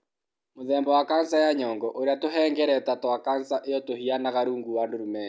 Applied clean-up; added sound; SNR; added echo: none; none; none; none.